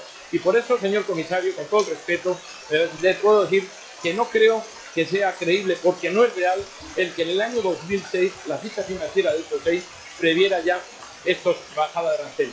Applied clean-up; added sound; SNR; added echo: classical method log-MMSE.